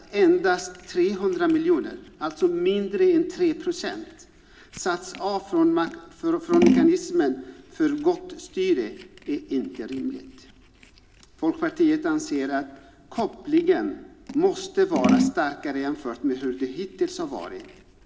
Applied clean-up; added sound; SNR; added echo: none; Scissors; 8 dB; reverberation time 0.9 s.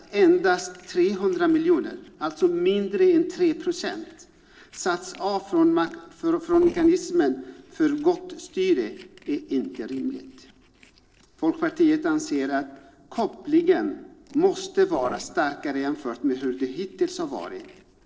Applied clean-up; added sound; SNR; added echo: neural separator model SepFormer DNS4.